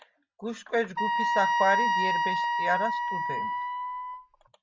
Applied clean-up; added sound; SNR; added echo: none; Wind instrument, woodwind instrument; -5 dB; none.